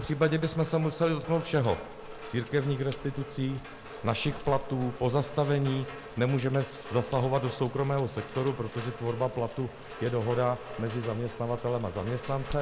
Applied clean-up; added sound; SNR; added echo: none; Rain; 12 dB; none.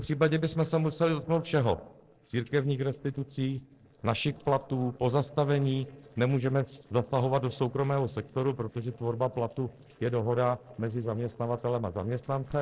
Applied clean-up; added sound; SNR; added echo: neural separator model SepFormer DNS4.